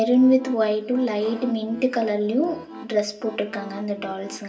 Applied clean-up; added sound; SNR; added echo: none; Accordion; 18 dB; reverberation time 0.2 s.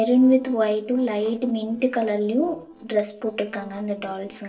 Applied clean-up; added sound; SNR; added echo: neural separator model SepFormer DNS4.